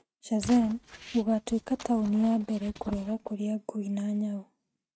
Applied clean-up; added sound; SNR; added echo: neural mask model RNNoise.